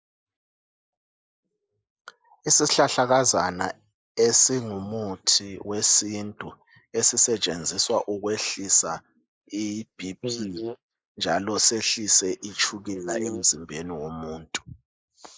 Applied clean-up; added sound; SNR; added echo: neural mask model Resemble Enhance denoiser.